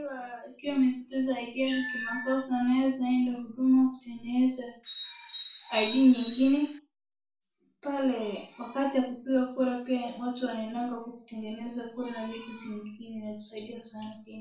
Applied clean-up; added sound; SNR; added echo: none; Bird; 4 dB; reverberation time 0.3 s.